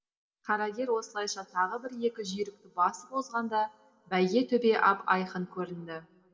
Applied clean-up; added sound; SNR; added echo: none; none; none; reverberation time 1.4 s.